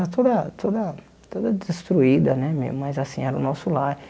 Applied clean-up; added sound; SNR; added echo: none; none; none; none.